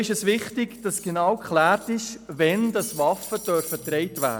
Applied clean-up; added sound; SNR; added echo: none; Cutlery, silverware; 16 dB; none.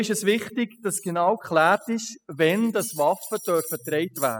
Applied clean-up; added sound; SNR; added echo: classical method spectral subtraction.